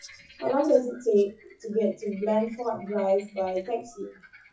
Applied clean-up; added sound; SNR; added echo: classical method WPE with log-MMSE.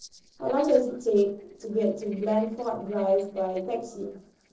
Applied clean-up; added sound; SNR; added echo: neural separator model SepFormer DNS4.